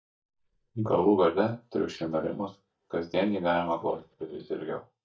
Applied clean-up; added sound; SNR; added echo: neural mask model DeepFilterNet 3.